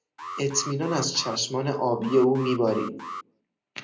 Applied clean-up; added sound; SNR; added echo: none; Alarm; 13 dB; reverberation time 0.5 s.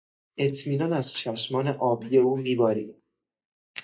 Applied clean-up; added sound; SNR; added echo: neural mask model DeepFilterNet 3.